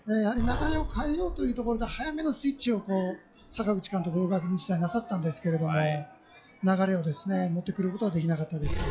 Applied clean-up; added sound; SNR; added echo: classical method log-MMSE.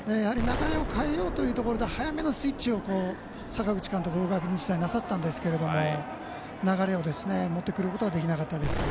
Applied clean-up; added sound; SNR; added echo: none; Explosion; 8 dB; none.